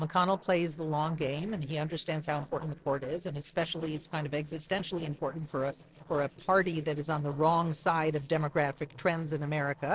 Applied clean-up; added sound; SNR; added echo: neural separator model SepFormer DNS4.